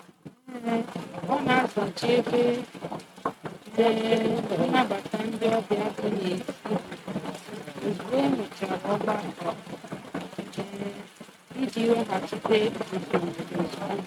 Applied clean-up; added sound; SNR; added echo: neural mask model RNNoise.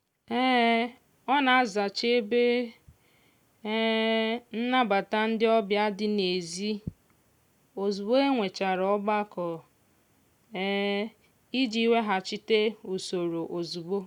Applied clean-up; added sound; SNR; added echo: none; none; none; none.